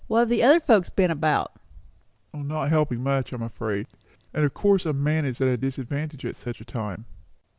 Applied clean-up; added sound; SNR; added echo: none; none; none; none.